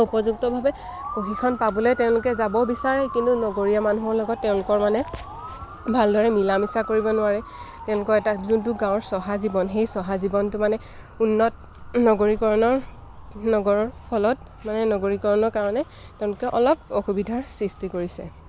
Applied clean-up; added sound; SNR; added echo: none; Motor vehicle (road) / Siren; 15 dB; none.